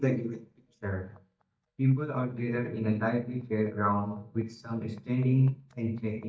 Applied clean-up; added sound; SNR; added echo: neural mask model DeepFilterNet 3.